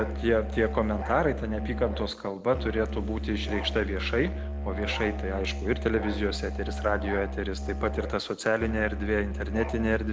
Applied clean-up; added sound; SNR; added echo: none; Musical instrument; 4 dB; none.